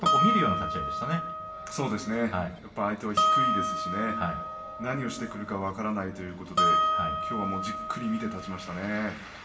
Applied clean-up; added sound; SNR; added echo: none; Harp; -3 dB; reverberation time 0.8 s.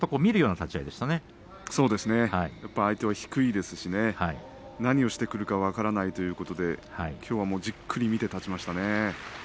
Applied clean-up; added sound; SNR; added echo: none; none; none; none.